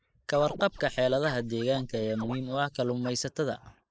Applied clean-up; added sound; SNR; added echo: neural mask model Resemble Enhance denoiser.